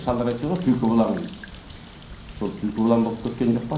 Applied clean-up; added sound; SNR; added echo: none; Bird; 17 dB; reverberation time 0.6 s.